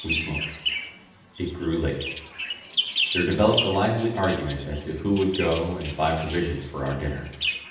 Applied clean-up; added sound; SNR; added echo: none; Bird vocalization, bird call, bird song; 6 dB; reverberation time 0.8 s.